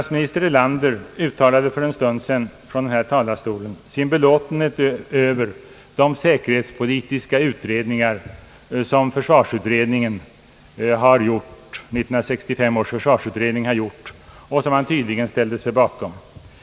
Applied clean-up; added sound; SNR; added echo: none; none; none; none.